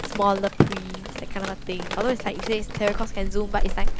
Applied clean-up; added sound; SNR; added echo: none; Drip; -1 dB; none.